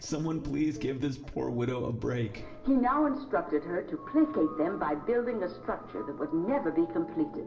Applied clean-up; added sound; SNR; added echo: none; none; none; reverberation time 0.7 s.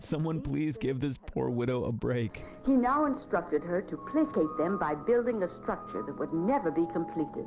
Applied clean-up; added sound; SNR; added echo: none; none; none; none.